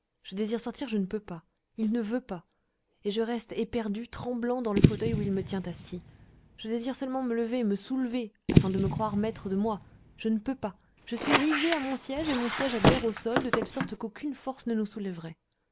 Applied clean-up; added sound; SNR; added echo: none; Fireworks / Boom + Squeak; -1 dB; none.